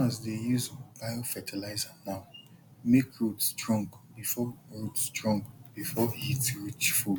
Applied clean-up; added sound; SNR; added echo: none; none; none; none.